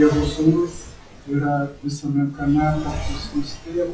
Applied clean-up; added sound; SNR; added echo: classical method WPE with log-MMSE.